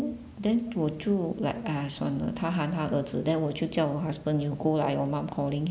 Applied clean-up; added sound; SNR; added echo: none; none; none; none.